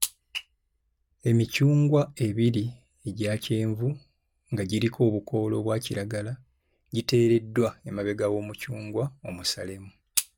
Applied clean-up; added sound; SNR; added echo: none; none; none; none.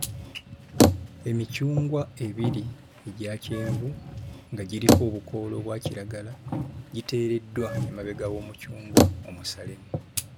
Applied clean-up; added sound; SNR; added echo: none; Bicycle; -4 dB; none.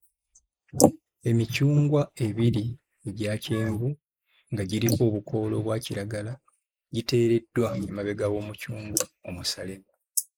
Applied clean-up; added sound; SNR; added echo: neural mask model Resemble Enhance denoiser.